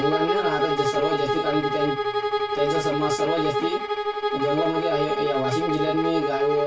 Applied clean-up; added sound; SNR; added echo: none; Bowed string instrument; -1 dB; reverberation time 0.2 s.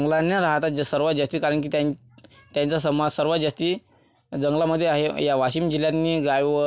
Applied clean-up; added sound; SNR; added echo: none; none; none; none.